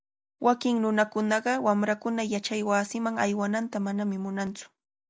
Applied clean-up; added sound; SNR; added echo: none; none; none; none.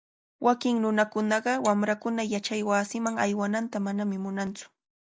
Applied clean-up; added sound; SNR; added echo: neural mask model Resemble Enhance denoiser.